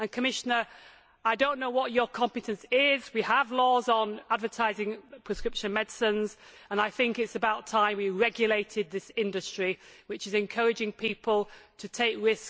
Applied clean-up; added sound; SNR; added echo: none; none; none; none.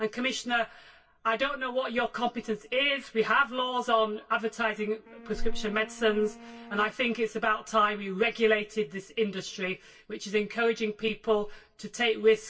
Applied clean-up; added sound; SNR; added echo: neural separator model SepFormer DNS4.